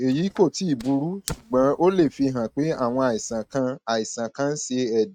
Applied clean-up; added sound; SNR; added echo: neural mask model RNNoise.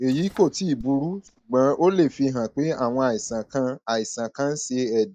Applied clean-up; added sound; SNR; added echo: neural mask model DeepFilterNet 3.